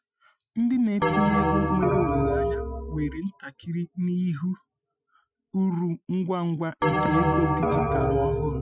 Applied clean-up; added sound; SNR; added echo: classical method Wiener filter.